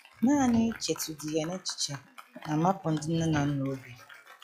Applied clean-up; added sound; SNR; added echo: classical method log-MMSE.